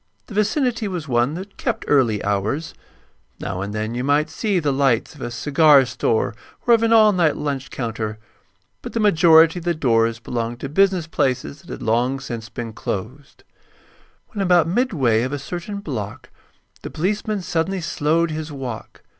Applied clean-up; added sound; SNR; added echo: none; none; none; none.